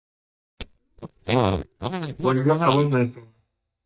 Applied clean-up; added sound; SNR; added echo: neural mask model DeepFilterNet 3.